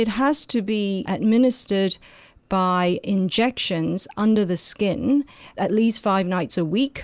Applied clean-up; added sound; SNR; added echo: none; none; none; none.